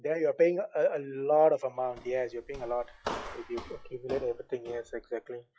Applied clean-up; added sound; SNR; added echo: classical method log-MMSE.